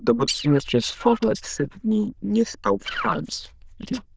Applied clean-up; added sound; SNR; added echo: neural diffusion model UNIVERSE++.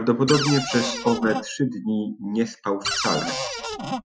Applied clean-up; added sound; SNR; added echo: classical method Wiener filter.